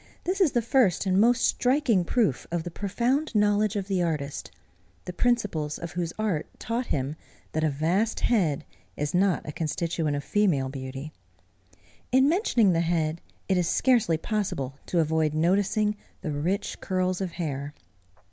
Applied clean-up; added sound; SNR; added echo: none; none; none; none.